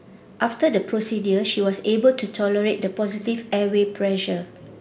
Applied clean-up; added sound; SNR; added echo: none; none; none; none.